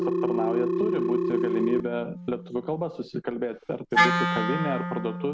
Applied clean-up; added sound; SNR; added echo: none; Telephone + Wind instrument, woodwind instrument; -3 dB; none.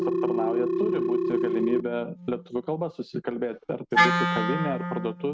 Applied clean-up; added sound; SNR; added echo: neural mask model RNNoise.